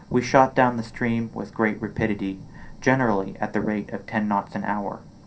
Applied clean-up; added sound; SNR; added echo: none; none; none; reverberation time 0.3 s.